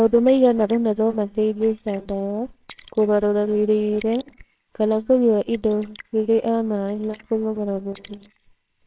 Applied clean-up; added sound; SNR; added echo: neural separator model SepFormer WHAMR!.